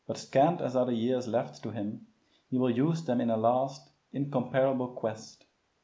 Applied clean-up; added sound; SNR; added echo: none; none; none; none.